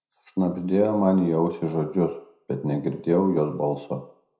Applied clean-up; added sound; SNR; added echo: none; none; none; reverberation time 0.5 s.